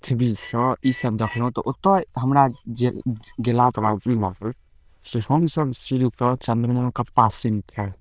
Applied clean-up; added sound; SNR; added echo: neural diffusion model UNIVERSE++.